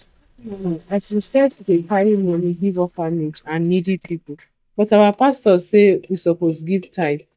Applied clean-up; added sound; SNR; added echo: neural mask model DeepFilterNet 3.